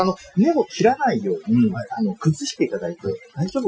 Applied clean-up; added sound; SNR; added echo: classical method Wiener filter.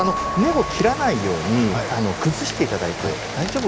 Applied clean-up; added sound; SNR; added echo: none; Keyboard (musical) / Bell + Train; 6 dB; none.